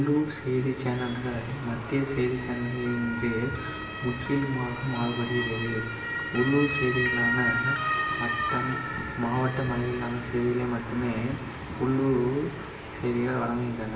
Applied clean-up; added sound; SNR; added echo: none; Motor vehicle (road) / Siren; 5 dB; reverberation time 0.9 s.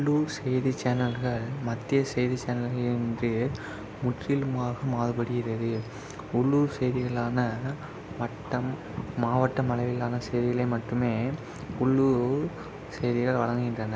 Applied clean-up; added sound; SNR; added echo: none; none; none; none.